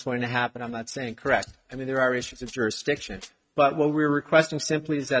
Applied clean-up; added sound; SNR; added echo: neural mask model RNNoise.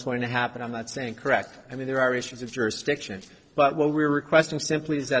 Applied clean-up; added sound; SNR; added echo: neural separator model SepFormer DNS4.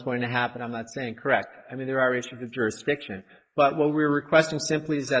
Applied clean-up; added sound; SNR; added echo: neural mask model Resemble Enhance denoiser.